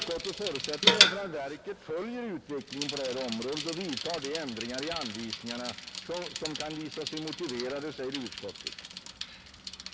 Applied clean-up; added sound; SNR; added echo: none; Bicycle; -3 dB; none.